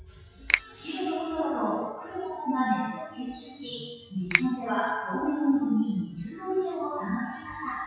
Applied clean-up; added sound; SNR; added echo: classical method WPE with log-MMSE.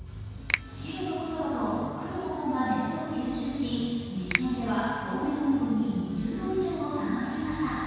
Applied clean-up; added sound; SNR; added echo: none; Finger snapping; 9 dB; reverberation time 2.1 s.